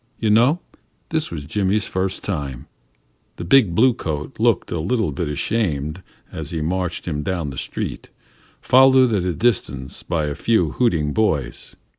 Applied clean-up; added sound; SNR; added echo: none; none; none; none.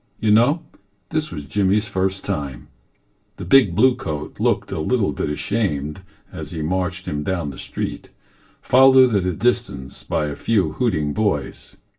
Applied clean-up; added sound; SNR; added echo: none; none; none; reverberation time 0.2 s.